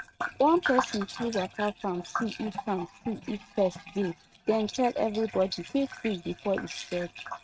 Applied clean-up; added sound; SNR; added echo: neural mask model RNNoise.